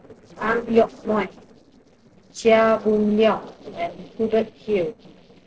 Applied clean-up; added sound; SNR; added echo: neural separator model SepFormer DNS4.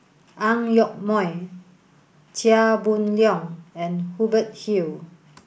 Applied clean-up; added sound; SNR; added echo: none; none; none; none.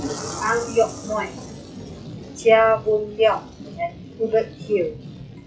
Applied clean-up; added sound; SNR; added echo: classical method WPE with log-MMSE.